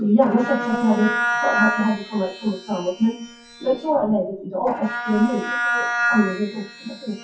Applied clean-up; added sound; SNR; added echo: classical method WPE with log-MMSE.